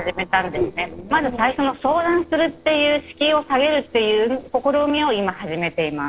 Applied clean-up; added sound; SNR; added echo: neural separator model SepFormer DNS4.